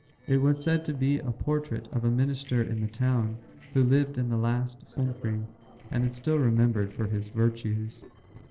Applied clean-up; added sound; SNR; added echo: neural separator model SepFormer DNS4.